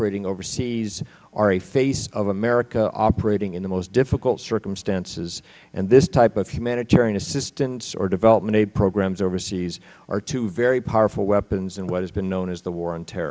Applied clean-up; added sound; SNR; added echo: none; none; none; none.